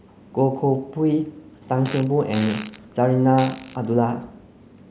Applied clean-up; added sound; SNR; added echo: none; Fart; 17 dB; none.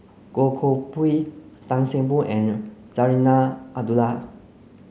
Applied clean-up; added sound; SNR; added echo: none; none; none; none.